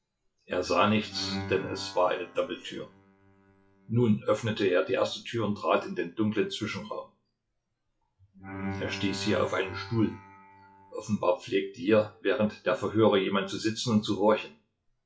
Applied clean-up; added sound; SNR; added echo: classical method WPE with log-MMSE.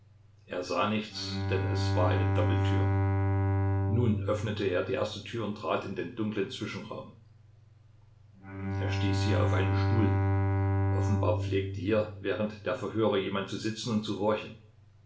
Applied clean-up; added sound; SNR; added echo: none; Bowed string instrument; -2 dB; reverberation time 0.5 s.